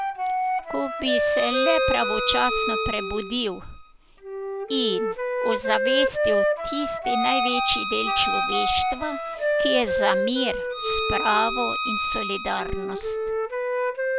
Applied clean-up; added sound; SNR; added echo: none; Wind instrument, woodwind instrument + Bowed string instrument; -2 dB; none.